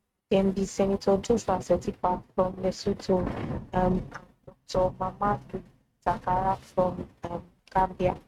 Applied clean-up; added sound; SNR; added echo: neural mask model RNNoise.